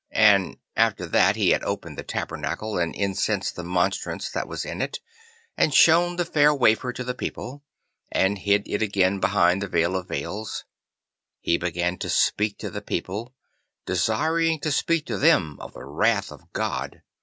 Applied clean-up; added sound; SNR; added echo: none; none; none; none.